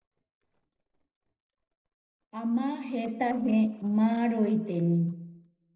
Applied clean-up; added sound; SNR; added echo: neural separator model SepFormer DNS4.